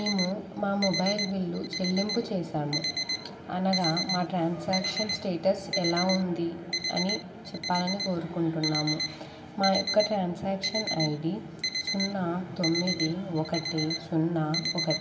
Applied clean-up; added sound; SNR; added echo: none; Alarm; 5 dB; reverberation time 1.9 s.